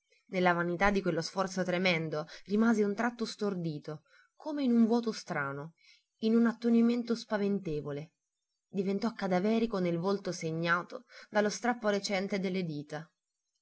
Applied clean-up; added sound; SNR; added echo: none; none; none; none.